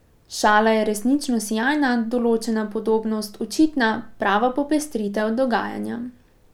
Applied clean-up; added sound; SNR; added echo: none; none; none; none.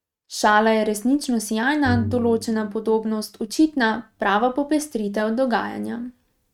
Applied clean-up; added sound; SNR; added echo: neural mask model RNNoise.